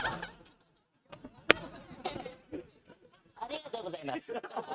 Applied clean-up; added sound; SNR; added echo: neural mask model RNNoise.